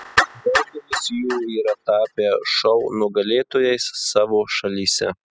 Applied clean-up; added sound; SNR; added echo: classical method spectral subtraction.